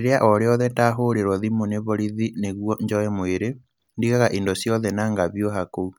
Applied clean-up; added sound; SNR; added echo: none; none; none; none.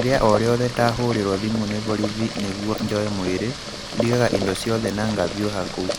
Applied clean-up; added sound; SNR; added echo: none; Boiling; 6 dB; none.